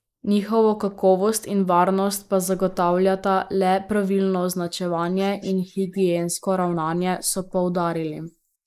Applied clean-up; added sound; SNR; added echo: neural mask model Resemble Enhance denoiser.